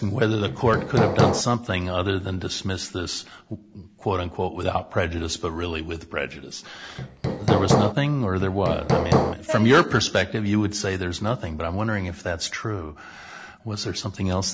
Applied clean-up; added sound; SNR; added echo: none; Hammer; -2 dB; none.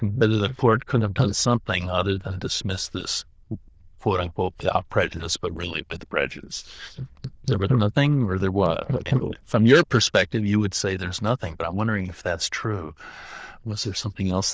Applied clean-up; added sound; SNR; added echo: neural diffusion model UNIVERSE++.